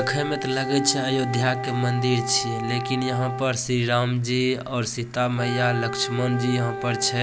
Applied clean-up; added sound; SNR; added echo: none; Wind instrument, woodwind instrument; 8 dB; none.